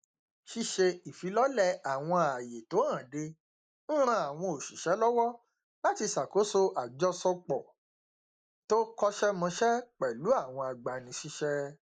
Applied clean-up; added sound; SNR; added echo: neural mask model Resemble Enhance denoiser.